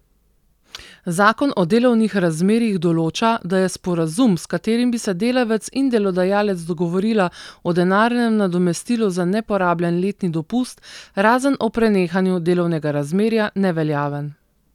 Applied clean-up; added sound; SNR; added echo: none; none; none; none.